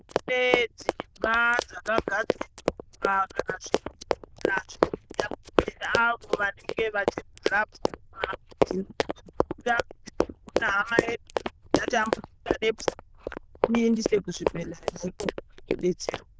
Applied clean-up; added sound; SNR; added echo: neural diffusion model UNIVERSE++.